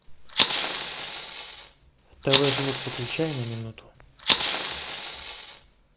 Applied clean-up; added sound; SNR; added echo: none; Fire; -3 dB; none.